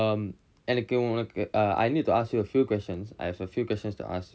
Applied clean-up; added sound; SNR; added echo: none; none; none; none.